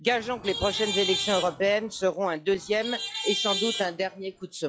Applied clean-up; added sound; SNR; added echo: classical method log-MMSE.